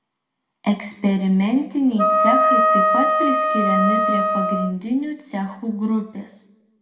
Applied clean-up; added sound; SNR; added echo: none; Wind instrument, woodwind instrument; -5 dB; reverberation time 0.7 s.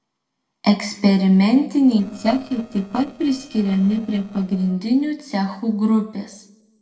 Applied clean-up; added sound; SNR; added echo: neural separator model SepFormer DNS4.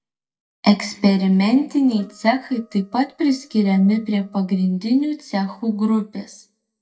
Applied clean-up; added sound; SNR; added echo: neural mask model DeepFilterNet 3.